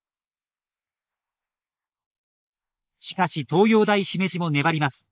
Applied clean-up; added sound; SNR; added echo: neural mask model Resemble Enhance denoiser.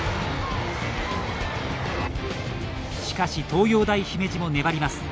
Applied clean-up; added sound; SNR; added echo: none; none; none; none.